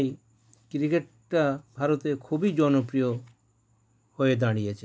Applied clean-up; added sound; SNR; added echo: none; none; none; none.